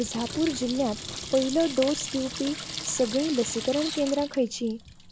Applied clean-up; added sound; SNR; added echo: none; Sink (filling or washing) / Water tap, faucet; 9 dB; none.